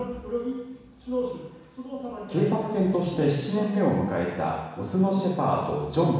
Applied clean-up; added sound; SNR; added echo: none; none; none; reverberation time 1.1 s.